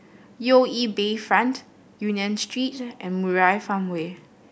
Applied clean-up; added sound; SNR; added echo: none; none; none; none.